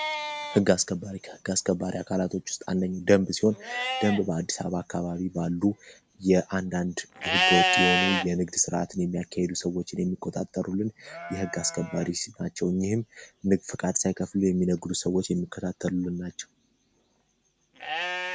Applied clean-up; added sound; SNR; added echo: none; Livestock, farm animals, working animals; 6 dB; none.